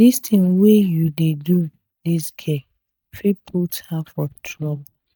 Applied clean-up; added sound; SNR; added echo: neural mask model DeepFilterNet 3.